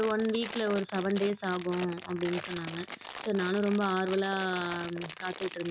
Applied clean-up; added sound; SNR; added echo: none; Crumpling, crinkling; 10 dB; none.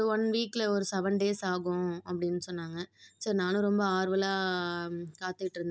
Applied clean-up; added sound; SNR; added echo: none; none; none; none.